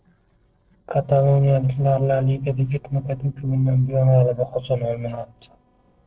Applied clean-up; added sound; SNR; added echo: neural separator model SepFormer DNS4.